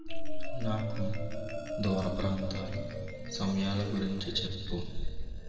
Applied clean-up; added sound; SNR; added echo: none; Marimba, xylophone; 11 dB; reverberation time 2.4 s.